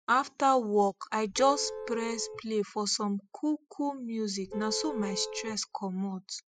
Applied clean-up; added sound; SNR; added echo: classical method spectral subtraction.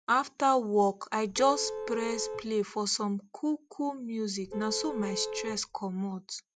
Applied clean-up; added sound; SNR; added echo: none; Vehicle horn, car horn, honking; 8 dB; none.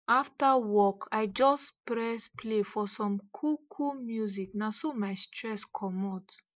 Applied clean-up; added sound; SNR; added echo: neural mask model Resemble Enhance denoiser.